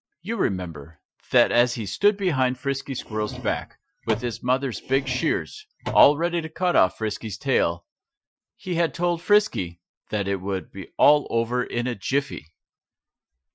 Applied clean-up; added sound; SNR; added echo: classical method Wiener filter.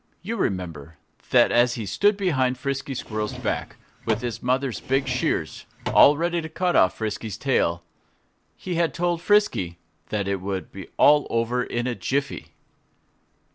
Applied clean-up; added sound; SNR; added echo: none; Drawer open or close; 11 dB; none.